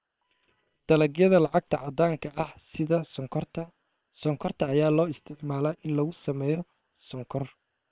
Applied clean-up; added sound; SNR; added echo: neural separator model SepFormer WHAM!.